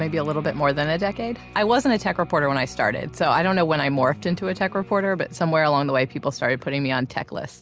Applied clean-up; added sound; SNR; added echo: none; none; none; none.